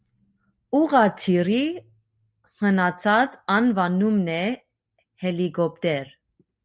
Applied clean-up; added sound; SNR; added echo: none; none; none; none.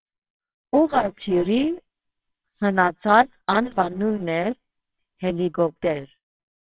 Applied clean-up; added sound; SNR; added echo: neural separator model SepFormer WHAMR!.